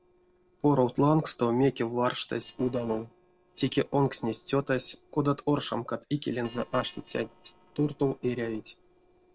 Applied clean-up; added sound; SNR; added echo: neural separator model SepFormer DNS4.